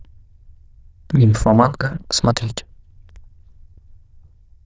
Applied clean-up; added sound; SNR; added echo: neural diffusion model UNIVERSE++.